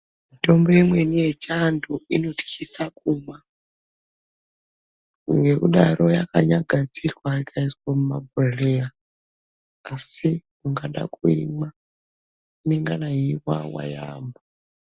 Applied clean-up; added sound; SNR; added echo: none; none; none; none.